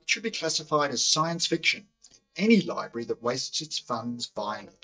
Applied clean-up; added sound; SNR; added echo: neural mask model DeepFilterNet 3.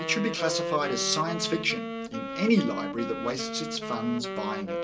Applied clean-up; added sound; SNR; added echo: none; Wind instrument, woodwind instrument; 5 dB; reverberation time 0.2 s.